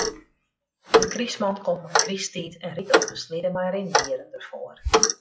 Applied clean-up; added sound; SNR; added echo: classical method log-MMSE.